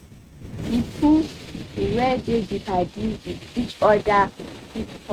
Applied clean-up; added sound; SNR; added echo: neural mask model RNNoise.